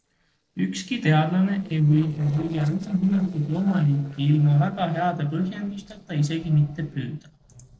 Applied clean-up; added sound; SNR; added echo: neural separator model SepFormer DNS4.